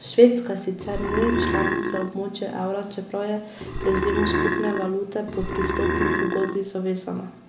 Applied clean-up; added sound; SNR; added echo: none; Burping, eructation; 0 dB; none.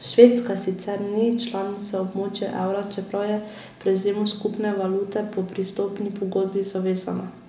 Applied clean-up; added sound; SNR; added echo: none; none; none; none.